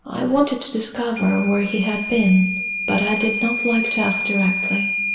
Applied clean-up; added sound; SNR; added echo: none; Microwave oven / Alarm; 5 dB; reverberation time 1.1 s.